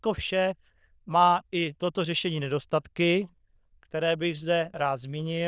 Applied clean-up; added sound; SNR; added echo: neural diffusion model UNIVERSE++.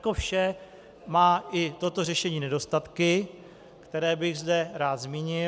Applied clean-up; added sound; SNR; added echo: none; none; none; none.